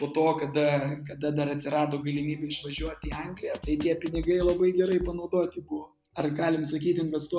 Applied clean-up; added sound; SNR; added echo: none; Drum kit; 16 dB; none.